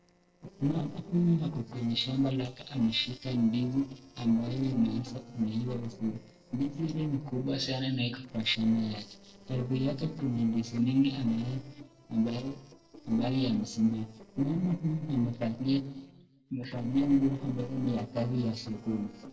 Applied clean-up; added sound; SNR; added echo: neural separator model SepFormer DNS4.